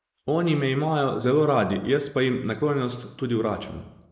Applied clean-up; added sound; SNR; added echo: neural mask model Resemble Enhance denoiser.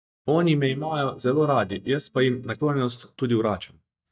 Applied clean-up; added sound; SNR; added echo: neural mask model DeepFilterNet 3.